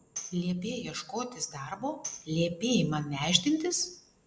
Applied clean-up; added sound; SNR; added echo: none; Tambourine; 16 dB; none.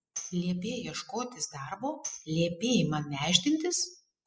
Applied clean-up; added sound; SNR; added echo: classical method spectral subtraction.